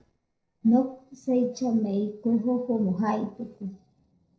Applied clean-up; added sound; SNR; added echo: neural separator model SepFormer DNS4.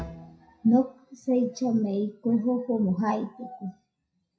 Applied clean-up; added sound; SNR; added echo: classical method WPE with log-MMSE.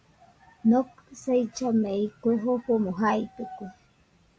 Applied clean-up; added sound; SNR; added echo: none; none; none; none.